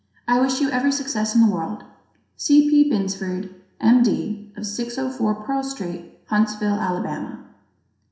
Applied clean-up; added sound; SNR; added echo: none; none; none; reverberation time 0.7 s.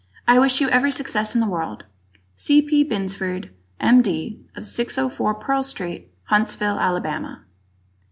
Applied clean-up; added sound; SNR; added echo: none; none; none; none.